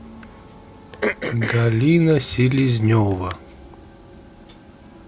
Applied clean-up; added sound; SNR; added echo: none; Cough; 10 dB; none.